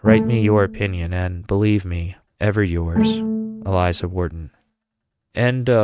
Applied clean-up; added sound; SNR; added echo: neural mask model RNNoise.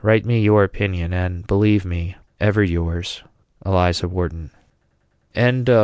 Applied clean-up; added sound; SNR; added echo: none; none; none; none.